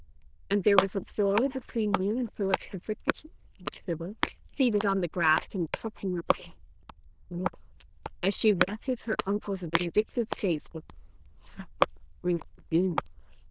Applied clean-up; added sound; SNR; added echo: neural diffusion model UNIVERSE++.